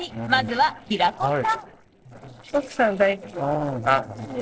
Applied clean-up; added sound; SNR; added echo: neural separator model SepFormer DNS4.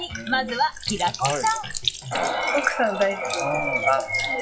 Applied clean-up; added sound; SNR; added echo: classical method WPE with log-MMSE.